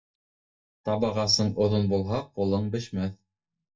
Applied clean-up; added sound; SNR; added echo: neural mask model DeepFilterNet 3.